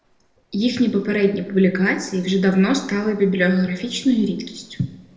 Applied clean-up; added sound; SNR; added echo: neural separator model SepFormer DNS4.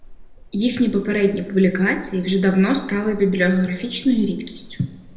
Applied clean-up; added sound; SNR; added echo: none; Wind; 20 dB; reverberation time 0.8 s.